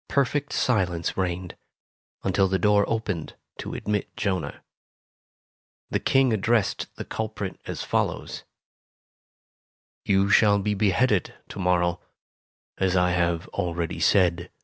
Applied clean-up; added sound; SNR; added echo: none; none; none; none.